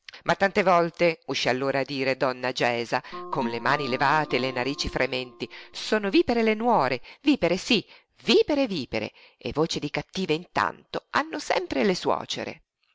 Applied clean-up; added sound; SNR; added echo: none; Guitar; 14 dB; none.